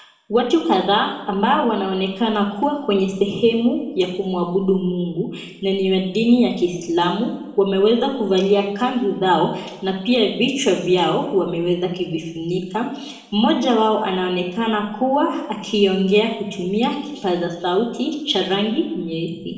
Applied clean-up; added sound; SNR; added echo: none; none; none; reverberation time 0.9 s.